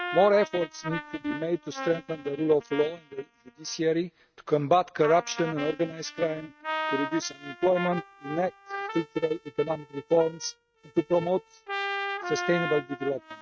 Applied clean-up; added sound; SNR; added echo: neural mask model RNNoise.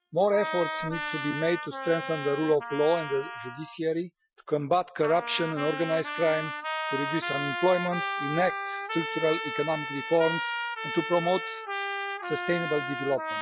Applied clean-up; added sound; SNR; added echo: classical method Wiener filter.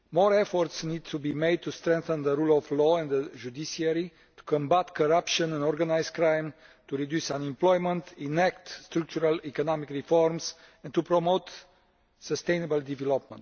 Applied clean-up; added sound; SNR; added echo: none; none; none; none.